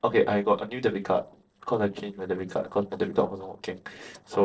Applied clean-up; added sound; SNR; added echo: neural separator model SepFormer DNS4.